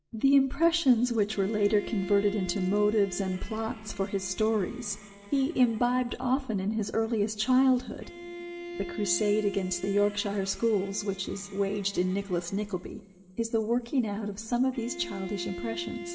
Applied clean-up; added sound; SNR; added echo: none; Bowed string instrument; 15 dB; reverberation time 2.8 s.